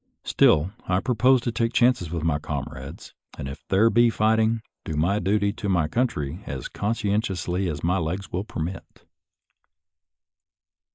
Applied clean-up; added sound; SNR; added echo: neural mask model Resemble Enhance denoiser.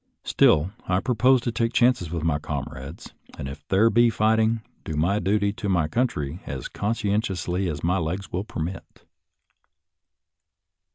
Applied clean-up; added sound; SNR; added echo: none; none; none; none.